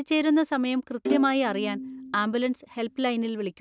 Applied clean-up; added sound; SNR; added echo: none; Bowed string instrument; 9 dB; none.